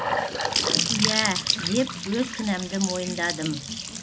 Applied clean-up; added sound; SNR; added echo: none; Trickle, dribble / Bathtub (filling or washing) / Sink (filling or washing) / Gurgling / Splash, splatter; -1 dB; none.